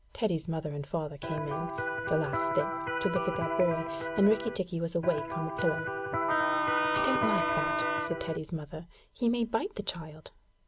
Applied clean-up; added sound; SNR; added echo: none; Electric guitar + Wind instrument, woodwind instrument; -1 dB; none.